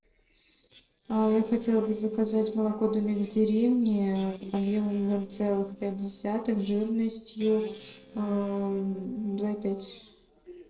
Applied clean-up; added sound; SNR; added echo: neural separator model SepFormer DNS4.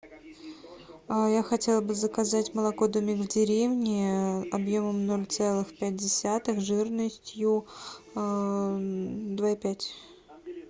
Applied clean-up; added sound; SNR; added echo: none; none; none; none.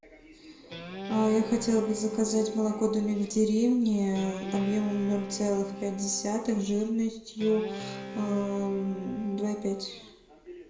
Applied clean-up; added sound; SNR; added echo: none; Guitar; 12 dB; reverberation time 0.5 s.